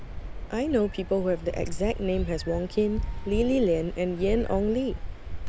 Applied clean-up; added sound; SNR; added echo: none; Meow + Waves, surf; 6 dB; none.